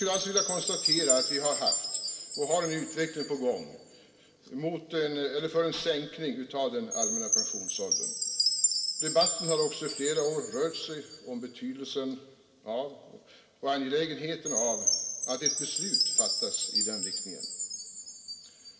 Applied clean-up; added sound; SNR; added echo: none; Chime; 0 dB; reverberation time 3.0 s.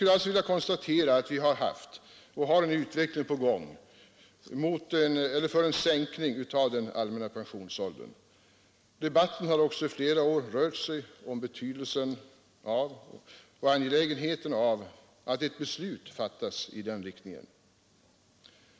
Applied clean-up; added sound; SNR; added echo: none; none; none; none.